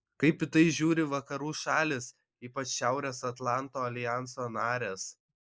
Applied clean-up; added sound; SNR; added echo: neural mask model Resemble Enhance denoiser.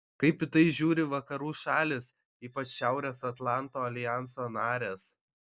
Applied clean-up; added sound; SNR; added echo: neural mask model DeepFilterNet 3.